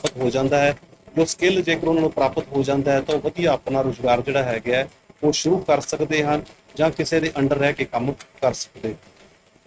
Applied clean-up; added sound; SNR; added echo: neural mask model RNNoise.